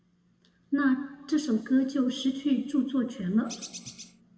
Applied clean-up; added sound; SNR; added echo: none; Bird; 15 dB; reverberation time 1.4 s.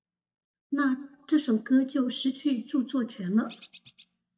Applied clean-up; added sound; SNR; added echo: neural mask model DeepFilterNet 3.